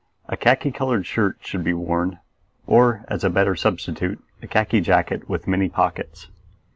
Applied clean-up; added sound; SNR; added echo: none; none; none; none.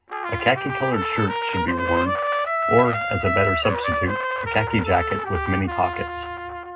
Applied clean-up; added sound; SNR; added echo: none; Trumpet; 2 dB; reverberation time 0.2 s.